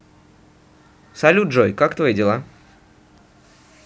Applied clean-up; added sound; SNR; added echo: none; none; none; none.